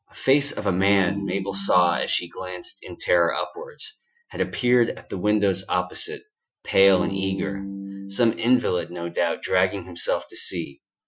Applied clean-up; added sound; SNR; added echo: classical method Wiener filter.